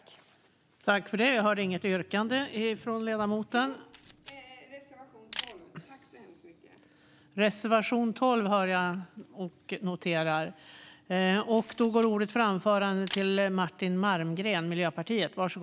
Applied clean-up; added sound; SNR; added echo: none; Camera; 16 dB; none.